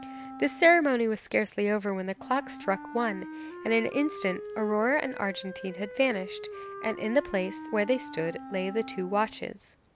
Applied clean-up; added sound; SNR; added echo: none; Wind instrument, woodwind instrument; 13 dB; none.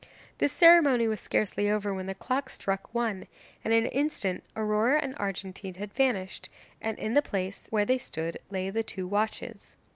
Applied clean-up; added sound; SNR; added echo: none; none; none; none.